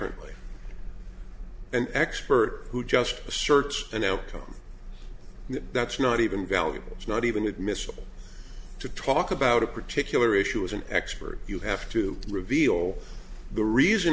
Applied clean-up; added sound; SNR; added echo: none; none; none; none.